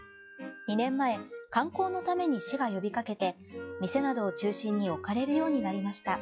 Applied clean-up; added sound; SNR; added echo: classical method log-MMSE.